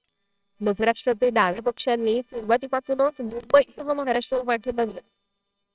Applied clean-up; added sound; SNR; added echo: neural separator model SepFormer WHAMR!.